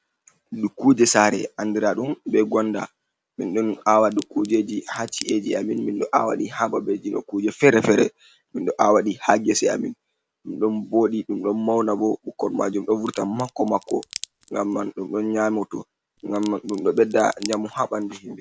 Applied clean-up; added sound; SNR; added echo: none; Crack; 19 dB; none.